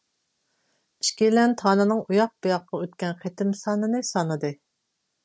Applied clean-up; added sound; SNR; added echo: none; none; none; none.